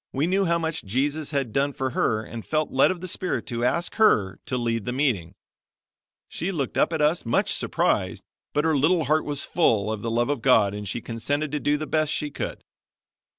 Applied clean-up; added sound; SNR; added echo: none; none; none; none.